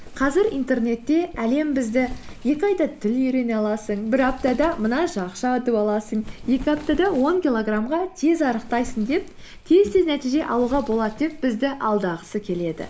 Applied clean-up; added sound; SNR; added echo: none; Wind; 16 dB; none.